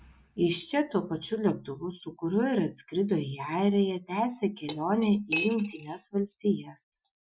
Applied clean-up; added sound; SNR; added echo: classical method Wiener filter.